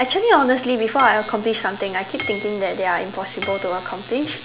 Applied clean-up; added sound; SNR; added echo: none; Hammer / Chink, clink; 16 dB; none.